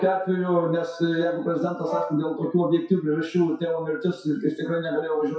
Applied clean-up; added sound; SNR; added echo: classical method WPE with log-MMSE.